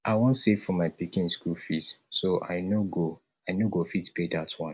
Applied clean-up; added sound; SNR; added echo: none; none; none; none.